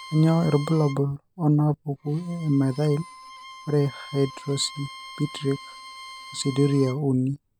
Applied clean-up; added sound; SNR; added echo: none; Bowed string instrument; 18 dB; none.